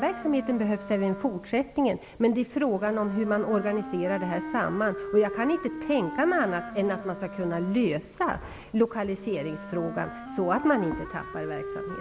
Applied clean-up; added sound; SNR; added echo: none; Wind instrument, woodwind instrument; 11 dB; none.